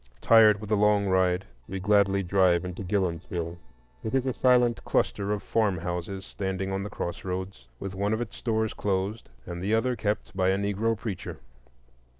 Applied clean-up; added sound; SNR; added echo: neural separator model SepFormer DNS4.